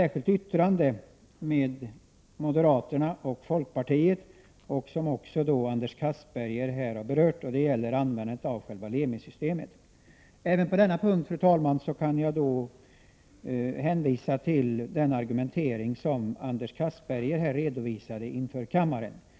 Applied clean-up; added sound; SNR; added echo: none; none; none; none.